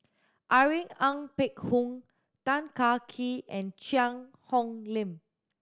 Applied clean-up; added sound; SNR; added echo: none; none; none; none.